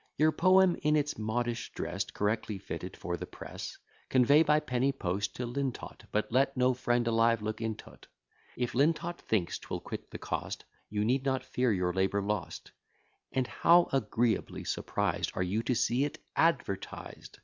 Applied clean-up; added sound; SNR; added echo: none; none; none; none.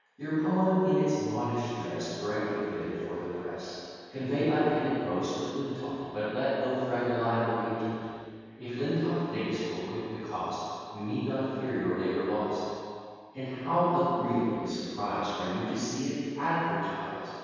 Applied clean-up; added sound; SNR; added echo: none; none; none; reverberation time 2.2 s.